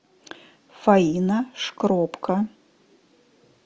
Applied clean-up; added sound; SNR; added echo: none; none; none; none.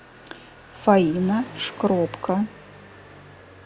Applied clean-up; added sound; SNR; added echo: none; Motorcycle; 18 dB; none.